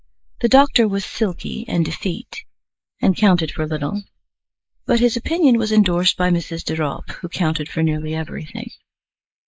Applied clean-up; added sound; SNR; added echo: neural mask model Resemble Enhance denoiser.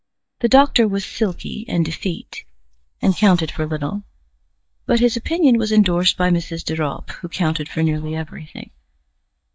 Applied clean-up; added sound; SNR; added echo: neural mask model DeepFilterNet 3.